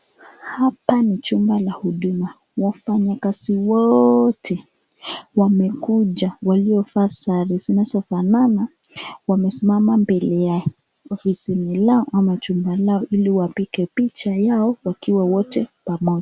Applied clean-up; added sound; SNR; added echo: none; none; none; none.